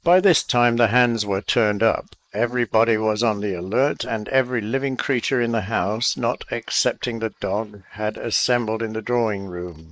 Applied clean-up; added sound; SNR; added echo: neural mask model Resemble Enhance denoiser.